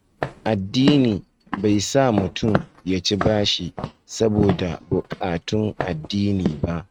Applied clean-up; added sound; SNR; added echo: neural mask model RNNoise.